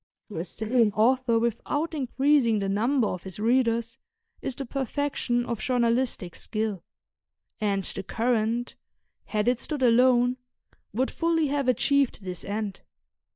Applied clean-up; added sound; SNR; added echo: neural mask model DeepFilterNet 3.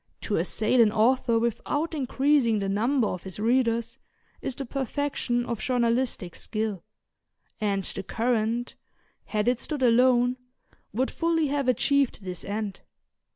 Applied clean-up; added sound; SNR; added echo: none; none; none; none.